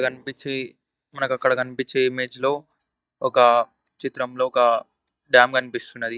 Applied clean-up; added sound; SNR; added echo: neural mask model DeepFilterNet 3.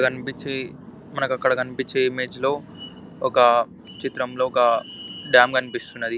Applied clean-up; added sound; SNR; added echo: none; none; none; none.